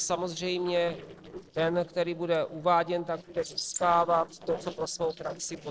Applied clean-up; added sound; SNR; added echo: neural separator model SepFormer DNS4.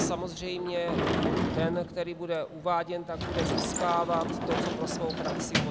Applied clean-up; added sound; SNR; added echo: none; Sliding door / Slam; -1 dB; none.